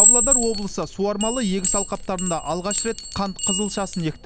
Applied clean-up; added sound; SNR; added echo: none; Chime; -4 dB; none.